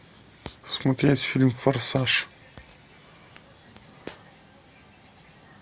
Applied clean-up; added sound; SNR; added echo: none; none; none; none.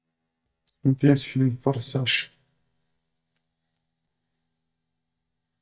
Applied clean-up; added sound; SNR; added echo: neural mask model DeepFilterNet 3.